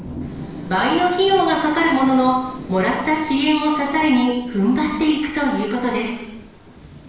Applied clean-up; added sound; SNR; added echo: none; Thunder / Rain; 17 dB; reverberation time 0.9 s.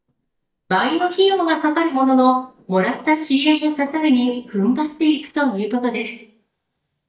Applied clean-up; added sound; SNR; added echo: neural mask model DeepFilterNet 3.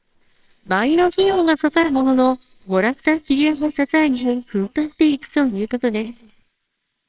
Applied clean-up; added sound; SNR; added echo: neural separator model SepFormer WHAMR!.